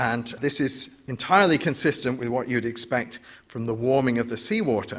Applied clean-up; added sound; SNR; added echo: none; none; none; none.